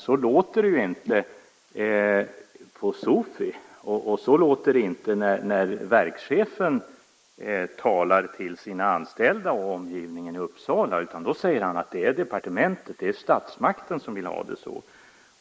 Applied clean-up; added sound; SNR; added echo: neural mask model Resemble Enhance denoiser.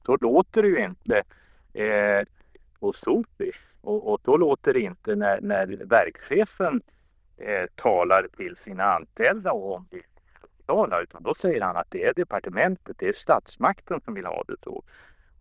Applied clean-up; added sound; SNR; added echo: neural diffusion model UNIVERSE++.